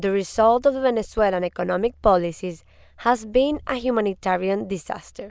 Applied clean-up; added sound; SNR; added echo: none; none; none; none.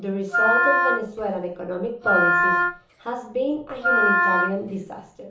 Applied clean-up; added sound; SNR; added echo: none; Wind instrument, woodwind instrument; -5 dB; reverberation time 1.2 s.